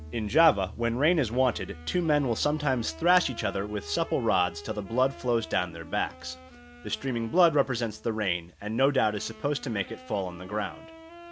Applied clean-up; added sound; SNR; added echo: none; Piano + Wind instrument, woodwind instrument; 17 dB; none.